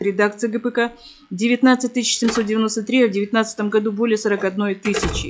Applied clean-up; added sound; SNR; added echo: classical method log-MMSE.